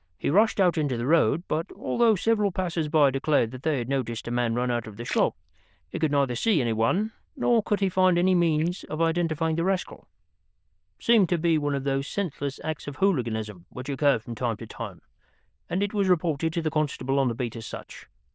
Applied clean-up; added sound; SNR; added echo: neural diffusion model UNIVERSE++.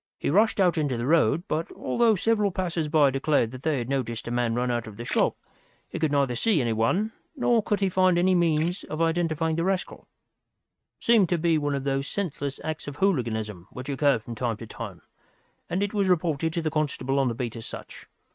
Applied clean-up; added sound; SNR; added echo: neural mask model RNNoise.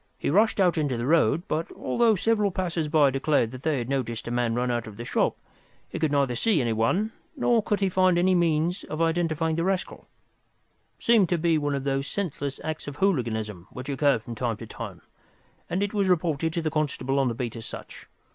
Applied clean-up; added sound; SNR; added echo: none; none; none; none.